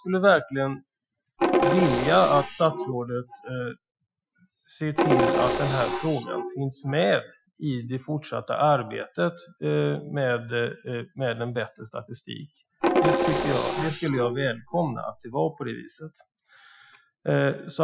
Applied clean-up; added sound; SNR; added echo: classical method Wiener filter.